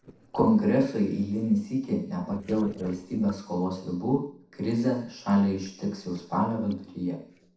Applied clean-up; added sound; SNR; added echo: neural separator model SepFormer DNS4.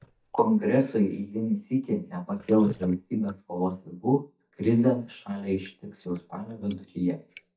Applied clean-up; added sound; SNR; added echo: neural mask model DeepFilterNet 3.